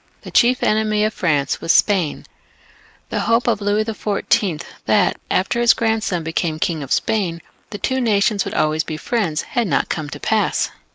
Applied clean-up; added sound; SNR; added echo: neural mask model Resemble Enhance denoiser.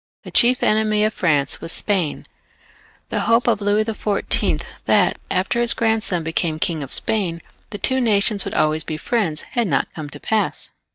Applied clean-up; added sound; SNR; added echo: neural mask model DeepFilterNet 3.